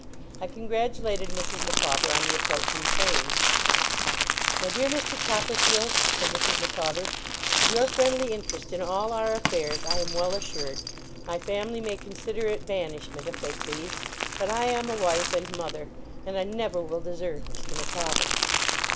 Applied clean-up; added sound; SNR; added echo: none; Crumpling, crinkling; -2 dB; none.